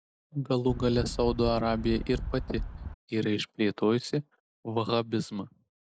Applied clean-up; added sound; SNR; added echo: none; Wind; 7 dB; none.